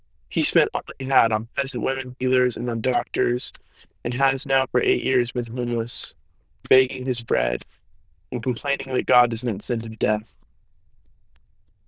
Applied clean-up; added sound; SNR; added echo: neural diffusion model UNIVERSE++.